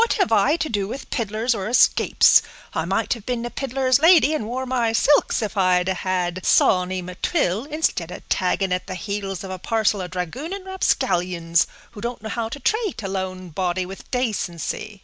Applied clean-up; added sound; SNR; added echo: none; none; none; none.